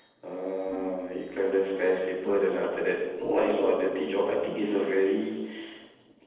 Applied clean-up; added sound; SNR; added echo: neural separator model SepFormer DNS4.